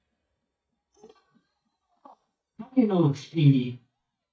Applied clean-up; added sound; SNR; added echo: neural mask model DeepFilterNet 3.